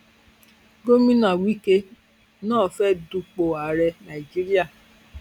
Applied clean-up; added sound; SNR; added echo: none; none; none; none.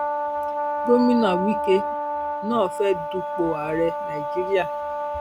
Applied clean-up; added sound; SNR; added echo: none; Brass instrument; 3 dB; none.